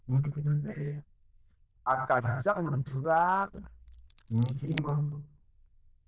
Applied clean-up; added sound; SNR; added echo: neural diffusion model UNIVERSE++.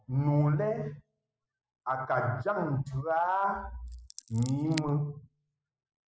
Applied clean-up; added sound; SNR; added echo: classical method spectral subtraction.